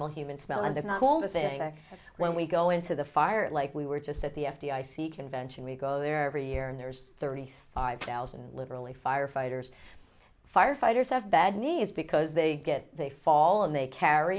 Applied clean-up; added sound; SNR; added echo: none; Clapping; 16 dB; none.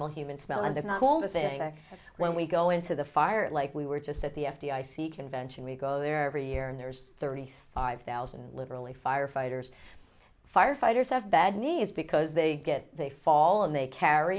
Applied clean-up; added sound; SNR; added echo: none; none; none; none.